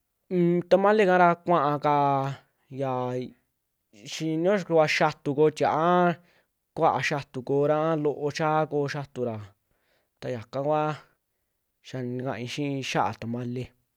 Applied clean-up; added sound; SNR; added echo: none; none; none; none.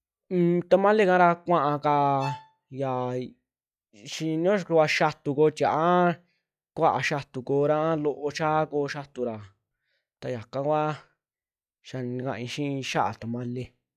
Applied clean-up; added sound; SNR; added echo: classical method log-MMSE.